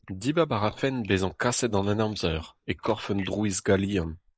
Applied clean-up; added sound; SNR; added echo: neural mask model Resemble Enhance denoiser.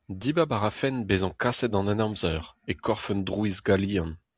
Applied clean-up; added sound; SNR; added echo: none; none; none; none.